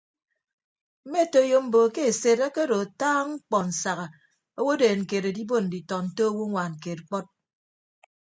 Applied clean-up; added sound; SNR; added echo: none; none; none; none.